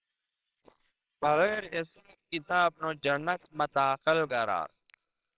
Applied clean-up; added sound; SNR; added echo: neural separator model SepFormer WHAMR!.